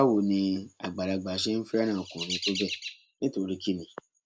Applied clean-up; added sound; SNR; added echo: none; Chirp, tweet; 9 dB; none.